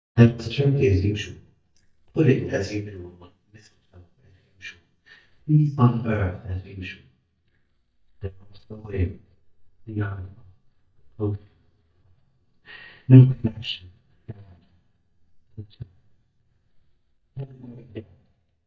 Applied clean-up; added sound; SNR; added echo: neural mask model DeepFilterNet 3.